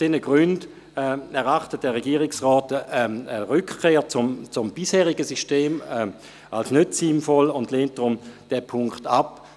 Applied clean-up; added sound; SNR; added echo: none; none; none; none.